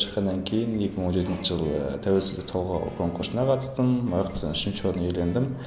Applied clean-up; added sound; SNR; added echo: none; none; none; none.